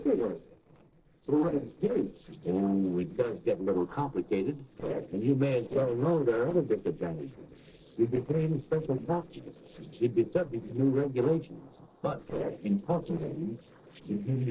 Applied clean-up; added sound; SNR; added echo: neural separator model SepFormer DNS4.